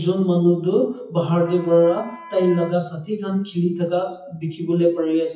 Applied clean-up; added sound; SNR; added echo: classical method WPE with log-MMSE.